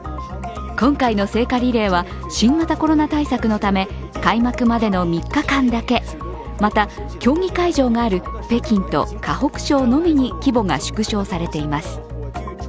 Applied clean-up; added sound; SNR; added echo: none; none; none; none.